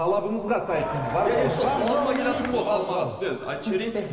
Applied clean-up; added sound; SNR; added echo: none; Crowd; 7 dB; reverberation time 2.1 s.